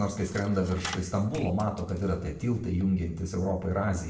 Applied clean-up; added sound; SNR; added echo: none; Coin (dropping); 17 dB; reverberation time 0.6 s.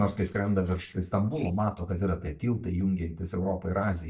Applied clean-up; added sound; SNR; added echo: neural mask model DeepFilterNet 3.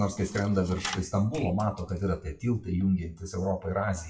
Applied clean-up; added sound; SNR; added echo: classical method WPE with log-MMSE.